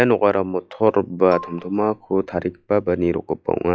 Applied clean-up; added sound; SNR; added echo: classical method log-MMSE.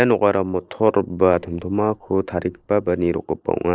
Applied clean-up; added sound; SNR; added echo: neural separator model SepFormer DNS4.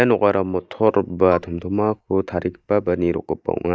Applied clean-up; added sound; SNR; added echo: neural mask model DeepFilterNet 3.